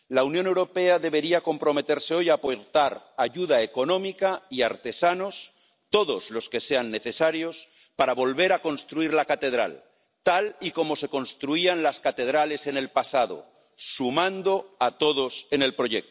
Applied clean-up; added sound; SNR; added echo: none; none; none; none.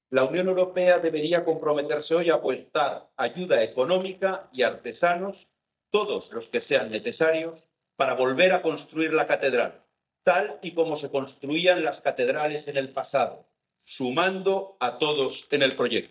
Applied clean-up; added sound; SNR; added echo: neural mask model DeepFilterNet 3.